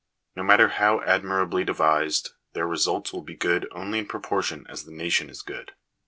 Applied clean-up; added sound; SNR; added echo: none; none; none; none.